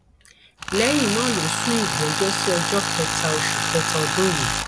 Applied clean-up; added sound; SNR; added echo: none; Tools; -1 dB; none.